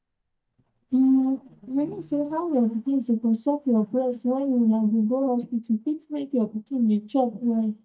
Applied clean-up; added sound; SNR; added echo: neural mask model DeepFilterNet 3.